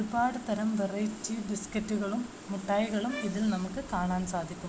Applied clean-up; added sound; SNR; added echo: none; Bowed string instrument; 15 dB; none.